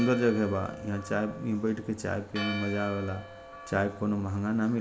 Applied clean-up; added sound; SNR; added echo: none; Church bell; 14 dB; none.